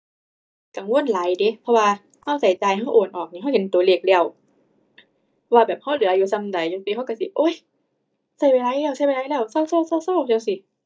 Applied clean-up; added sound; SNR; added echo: neural mask model DeepFilterNet 3.